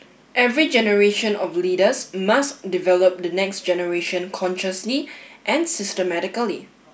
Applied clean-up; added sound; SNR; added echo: none; none; none; none.